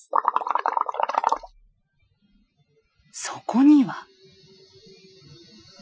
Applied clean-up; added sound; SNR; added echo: classical method Wiener filter.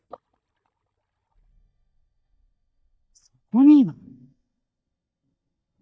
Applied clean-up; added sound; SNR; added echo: neural mask model DeepFilterNet 3.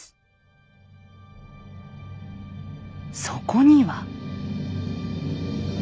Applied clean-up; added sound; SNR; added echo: none; none; none; none.